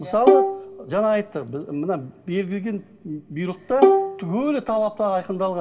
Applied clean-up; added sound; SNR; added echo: none; Bowed string instrument; -3 dB; reverberation time 1.6 s.